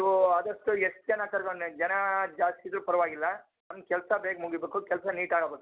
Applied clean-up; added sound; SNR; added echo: none; none; none; none.